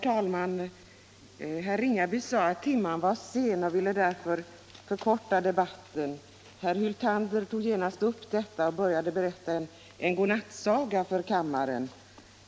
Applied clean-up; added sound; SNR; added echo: none; none; none; none.